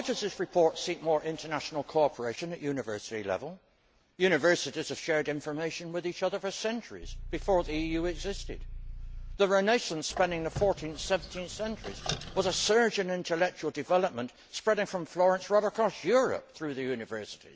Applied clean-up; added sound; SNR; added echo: none; Idling / Car + Squeak; 9 dB; none.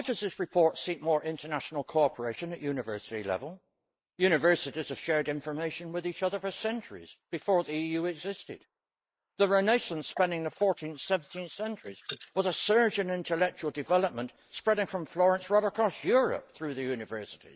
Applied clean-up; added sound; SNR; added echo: neural mask model Resemble Enhance denoiser.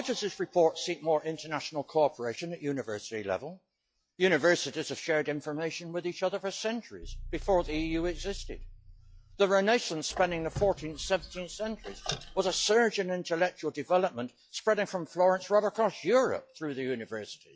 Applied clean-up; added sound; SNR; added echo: classical method log-MMSE.